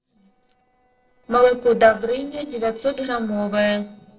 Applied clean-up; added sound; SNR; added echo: neural separator model SepFormer DNS4.